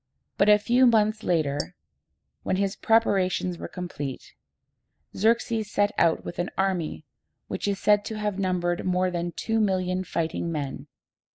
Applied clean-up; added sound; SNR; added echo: neural mask model Resemble Enhance denoiser.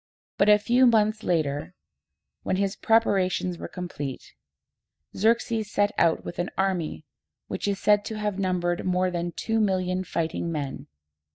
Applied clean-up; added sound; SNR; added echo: neural mask model DeepFilterNet 3.